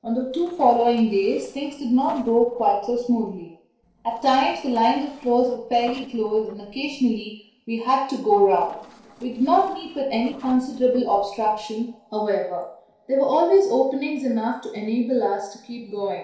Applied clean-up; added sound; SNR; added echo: neural separator model SepFormer DNS4.